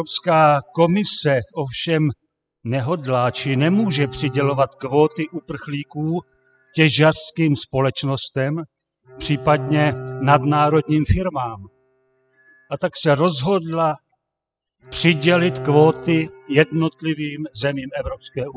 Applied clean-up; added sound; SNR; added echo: classical method spectral subtraction.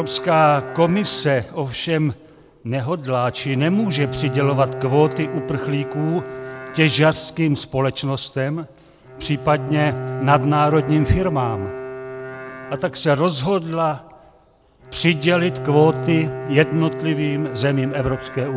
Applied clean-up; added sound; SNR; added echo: none; Bowed string instrument; 10 dB; none.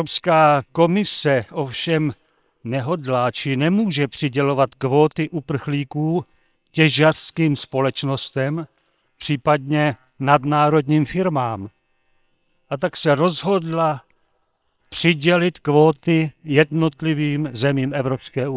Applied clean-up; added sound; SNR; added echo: neural separator model SepFormer WHAM!.